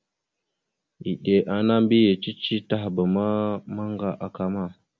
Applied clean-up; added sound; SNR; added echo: none; none; none; none.